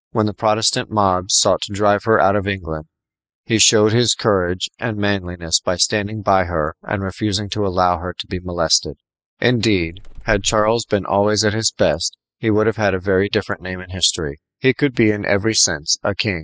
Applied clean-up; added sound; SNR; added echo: classical method spectral subtraction.